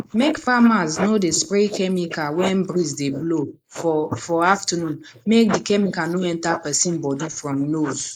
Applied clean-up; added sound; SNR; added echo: neural mask model Resemble Enhance denoiser.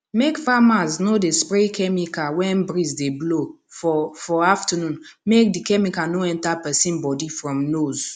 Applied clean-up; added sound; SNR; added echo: none; none; none; none.